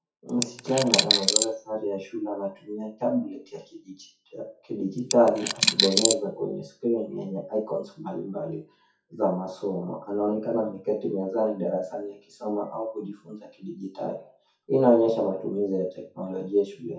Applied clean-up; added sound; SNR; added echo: classical method WPE with log-MMSE.